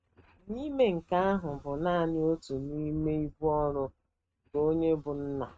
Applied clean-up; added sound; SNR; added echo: neural mask model RNNoise.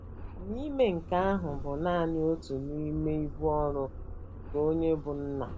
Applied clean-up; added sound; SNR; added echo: none; Subway, metro, underground; 9 dB; none.